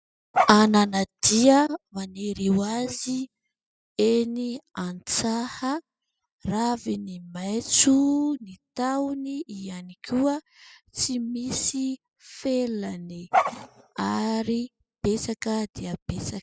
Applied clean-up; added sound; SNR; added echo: classical method spectral subtraction.